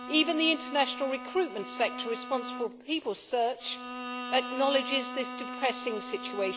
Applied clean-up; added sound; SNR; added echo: none; Bowed string instrument; 9 dB; none.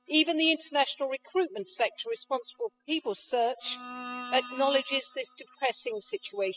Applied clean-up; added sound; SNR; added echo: classical method spectral subtraction.